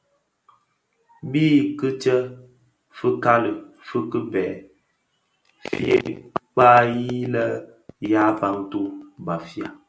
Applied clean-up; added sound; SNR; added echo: none; none; none; none.